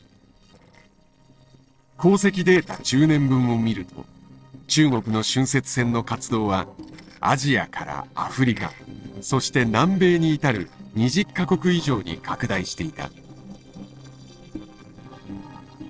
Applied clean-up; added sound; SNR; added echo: neural separator model SepFormer DNS4.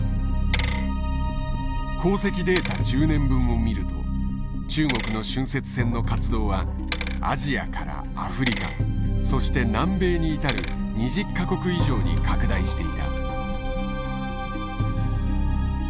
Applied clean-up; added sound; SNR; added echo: none; Bicycle; 13 dB; none.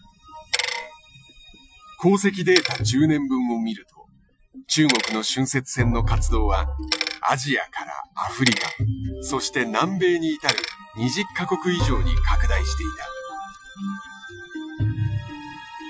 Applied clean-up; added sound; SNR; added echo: classical method Wiener filter.